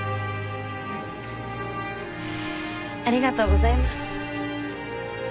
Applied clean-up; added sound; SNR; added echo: none; Breathing; -1 dB; none.